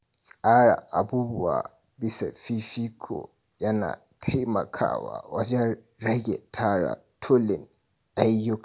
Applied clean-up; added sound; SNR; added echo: none; none; none; none.